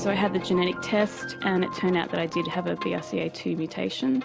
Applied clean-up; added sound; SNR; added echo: none; Bowed string instrument; 19 dB; none.